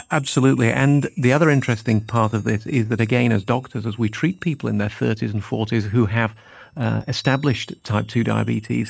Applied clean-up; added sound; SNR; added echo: neural mask model RNNoise.